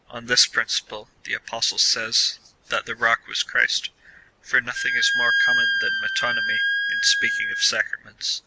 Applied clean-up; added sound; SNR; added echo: none; Wind instrument, woodwind instrument; -2 dB; none.